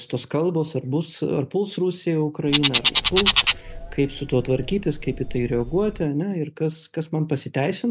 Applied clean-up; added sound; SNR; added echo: none; Bird; -1 dB; none.